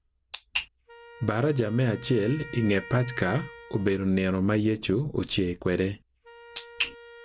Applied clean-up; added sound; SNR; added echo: none; Wind instrument, woodwind instrument; 20 dB; none.